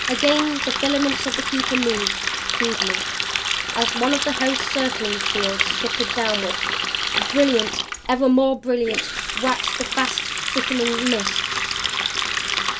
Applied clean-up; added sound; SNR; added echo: none; Water tap, faucet; 0 dB; none.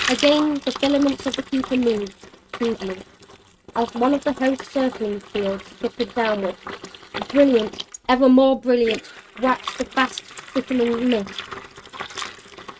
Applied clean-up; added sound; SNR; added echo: neural mask model RNNoise.